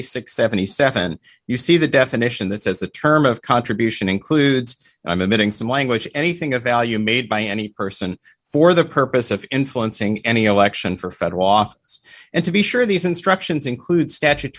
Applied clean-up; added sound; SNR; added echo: none; none; none; none.